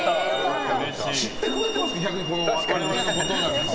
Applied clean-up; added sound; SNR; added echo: none; Truck; 6 dB; none.